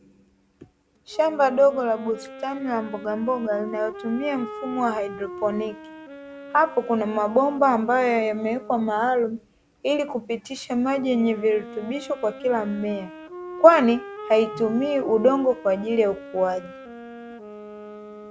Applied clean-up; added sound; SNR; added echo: none; Wind instrument, woodwind instrument; 15 dB; none.